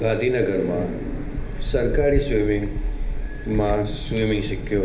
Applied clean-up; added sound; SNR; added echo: none; Bird; 4 dB; reverberation time 0.3 s.